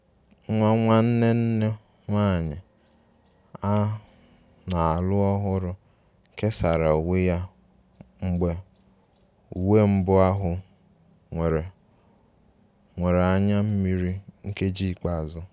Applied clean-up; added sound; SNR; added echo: none; none; none; none.